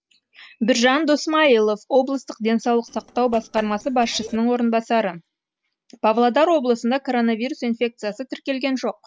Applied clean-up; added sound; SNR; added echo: neural separator model SepFormer DNS4.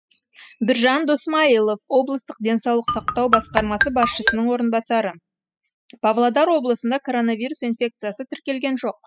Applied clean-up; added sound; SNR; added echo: classical method spectral subtraction.